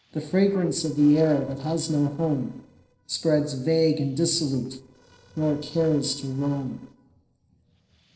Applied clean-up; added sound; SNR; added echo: neural separator model SepFormer DNS4.